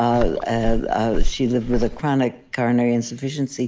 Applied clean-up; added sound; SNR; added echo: neural mask model Resemble Enhance denoiser.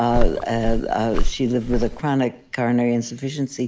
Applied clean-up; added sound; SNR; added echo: none; Walk, footsteps; -2 dB; none.